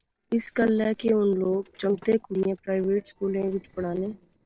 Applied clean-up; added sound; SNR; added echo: neural separator model SepFormer DNS4.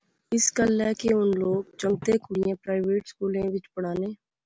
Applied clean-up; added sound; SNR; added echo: none; none; none; none.